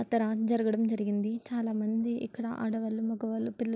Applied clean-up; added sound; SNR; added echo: none; none; none; none.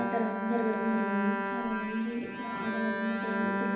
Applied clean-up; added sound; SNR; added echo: none; Bowed string instrument; 2 dB; reverberation time 0.9 s.